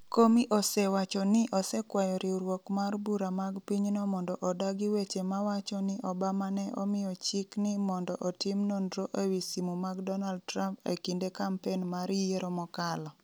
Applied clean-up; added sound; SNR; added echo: none; none; none; none.